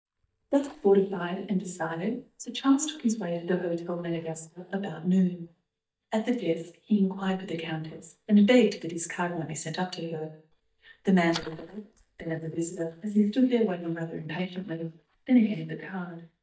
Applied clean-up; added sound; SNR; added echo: neural mask model DeepFilterNet 3.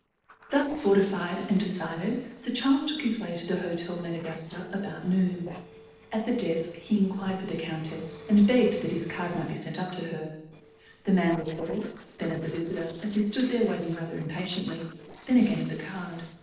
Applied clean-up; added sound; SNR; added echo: neural separator model SepFormer DNS4.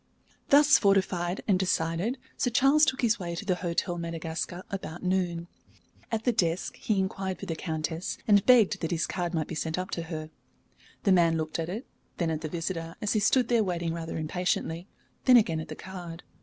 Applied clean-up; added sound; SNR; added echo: none; none; none; none.